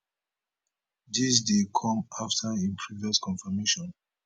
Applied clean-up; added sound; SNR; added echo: none; none; none; none.